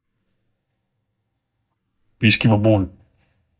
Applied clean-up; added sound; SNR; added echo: neural mask model DeepFilterNet 3.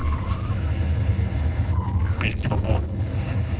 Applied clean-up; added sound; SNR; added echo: neural separator model SepFormer DNS4.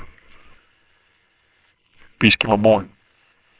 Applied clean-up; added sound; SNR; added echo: neural separator model SepFormer WHAMR!.